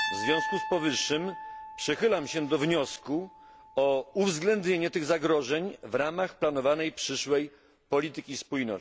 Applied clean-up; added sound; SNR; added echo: none; Piano; 12 dB; none.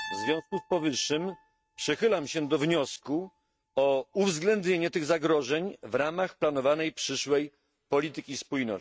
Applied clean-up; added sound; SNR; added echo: neural mask model RNNoise.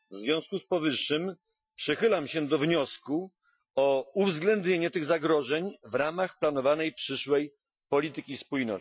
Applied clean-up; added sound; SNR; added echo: classical method Wiener filter.